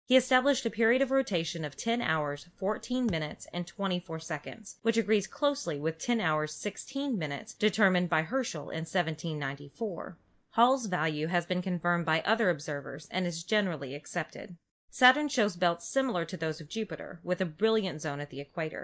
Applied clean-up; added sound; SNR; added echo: neural mask model DeepFilterNet 3.